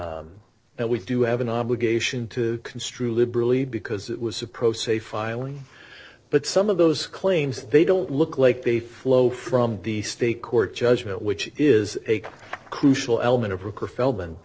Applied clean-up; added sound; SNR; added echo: neural separator model SepFormer DNS4.